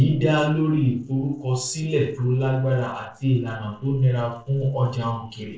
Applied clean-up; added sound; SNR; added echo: neural separator model SepFormer DNS4.